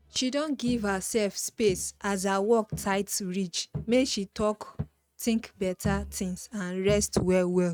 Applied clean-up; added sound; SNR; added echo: neural mask model RNNoise.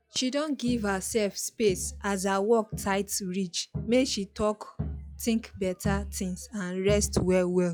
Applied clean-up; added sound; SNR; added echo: classical method log-MMSE.